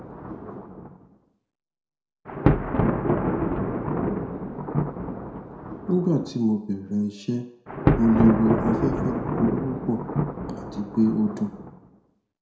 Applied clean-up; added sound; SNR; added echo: none; Thunder; 0 dB; reverberation time 0.5 s.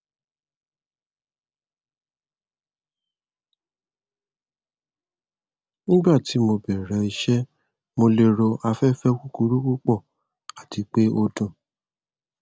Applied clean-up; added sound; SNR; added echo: none; none; none; none.